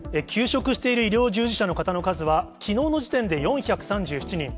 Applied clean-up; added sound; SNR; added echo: none; none; none; none.